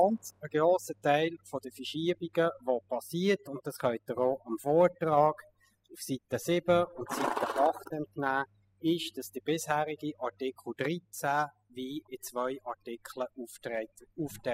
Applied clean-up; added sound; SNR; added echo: classical method spectral subtraction.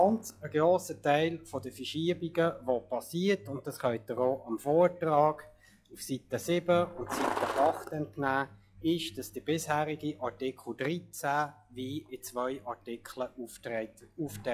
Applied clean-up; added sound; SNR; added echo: classical method log-MMSE.